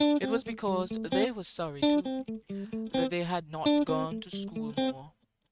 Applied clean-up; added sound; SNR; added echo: neural mask model RNNoise.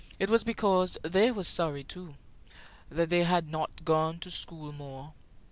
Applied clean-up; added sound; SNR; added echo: none; none; none; none.